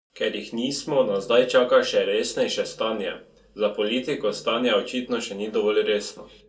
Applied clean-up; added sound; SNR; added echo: none; none; none; reverberation time 0.2 s.